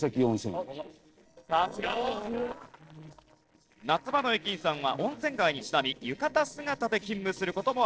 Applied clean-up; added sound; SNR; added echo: neural separator model SepFormer DNS4.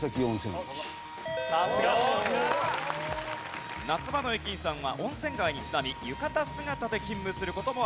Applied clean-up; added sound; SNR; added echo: none; Wind instrument, woodwind instrument; 14 dB; none.